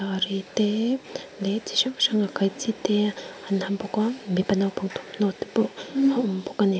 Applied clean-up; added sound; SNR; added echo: none; none; none; none.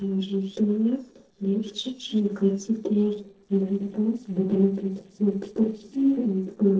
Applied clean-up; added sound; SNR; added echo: neural separator model SepFormer DNS4.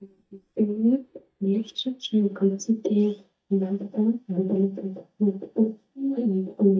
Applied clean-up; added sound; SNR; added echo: neural mask model DeepFilterNet 3.